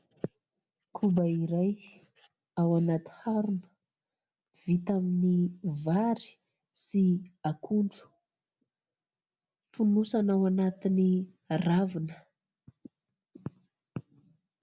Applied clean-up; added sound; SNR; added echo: none; none; none; none.